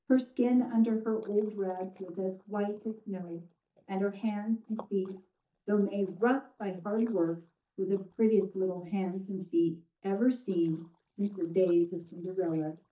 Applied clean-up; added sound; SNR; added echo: neural mask model DeepFilterNet 3.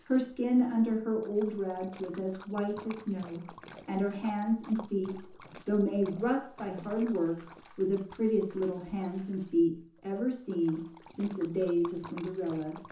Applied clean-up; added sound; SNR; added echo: none; Splash, splatter; 20 dB; reverberation time 0.6 s.